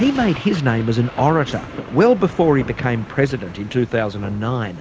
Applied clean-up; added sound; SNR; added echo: none; Thunder / Rain; 15 dB; none.